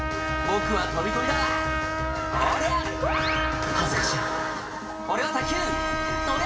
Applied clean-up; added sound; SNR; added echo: none; Trumpet; 1 dB; reverberation time 2.2 s.